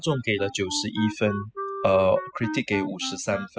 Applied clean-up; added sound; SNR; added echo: classical method spectral subtraction.